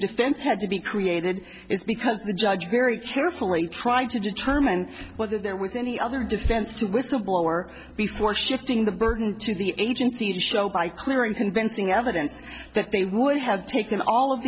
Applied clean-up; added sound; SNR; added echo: none; none; none; none.